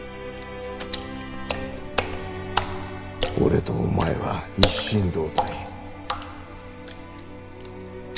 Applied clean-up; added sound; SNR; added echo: none; Water / Splash, splatter; 3 dB; none.